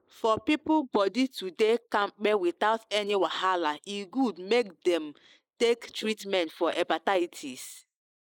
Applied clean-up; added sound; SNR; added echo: neural mask model Resemble Enhance denoiser.